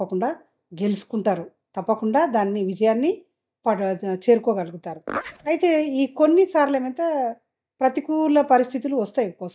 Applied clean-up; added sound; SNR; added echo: neural mask model DeepFilterNet 3.